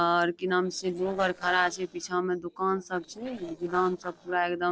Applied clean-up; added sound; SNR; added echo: neural separator model SepFormer DNS4.